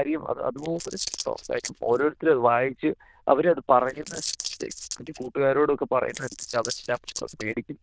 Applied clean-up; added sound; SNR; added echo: neural diffusion model UNIVERSE++.